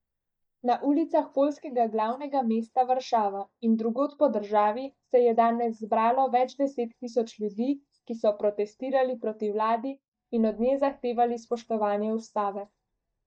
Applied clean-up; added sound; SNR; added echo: neural mask model DeepFilterNet 3.